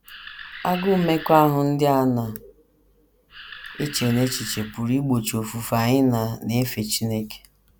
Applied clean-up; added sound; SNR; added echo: none; Animal; 15 dB; none.